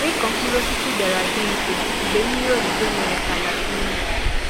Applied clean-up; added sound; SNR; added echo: none; Subway, metro, underground; -4 dB; none.